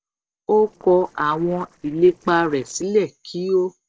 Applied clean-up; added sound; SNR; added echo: neural separator model SepFormer DNS4.